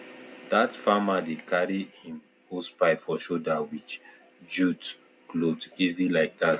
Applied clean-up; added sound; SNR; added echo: none; none; none; none.